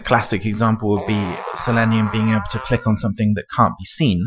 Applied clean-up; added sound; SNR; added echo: classical method Wiener filter.